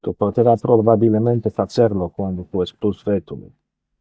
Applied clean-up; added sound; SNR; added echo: neural mask model DeepFilterNet 3.